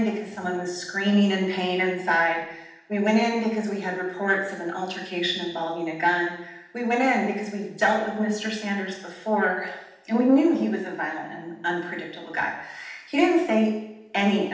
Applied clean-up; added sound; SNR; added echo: none; none; none; reverberation time 0.8 s.